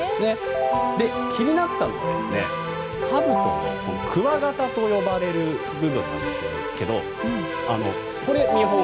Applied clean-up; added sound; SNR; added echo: none; Keyboard (musical); 1 dB; none.